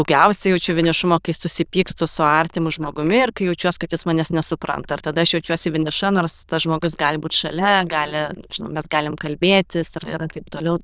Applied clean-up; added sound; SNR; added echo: neural diffusion model UNIVERSE++.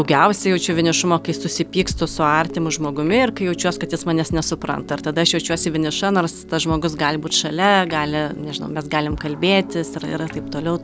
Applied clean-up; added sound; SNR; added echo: none; none; none; none.